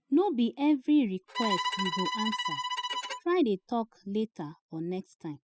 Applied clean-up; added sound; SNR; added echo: classical method spectral subtraction.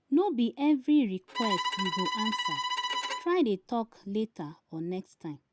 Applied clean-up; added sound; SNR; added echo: none; Bowed string instrument; 3 dB; none.